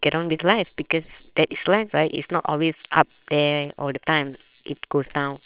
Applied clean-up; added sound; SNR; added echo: neural separator model SepFormer WHAMR!.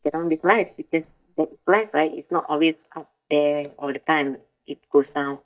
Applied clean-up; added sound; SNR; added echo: neural mask model DeepFilterNet 3.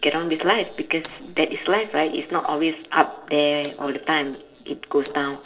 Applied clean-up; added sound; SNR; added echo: neural separator model SepFormer DNS4.